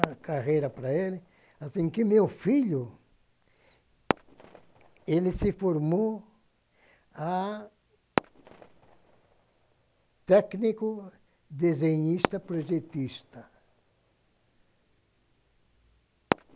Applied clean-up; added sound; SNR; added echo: none; Fireworks; 9 dB; none.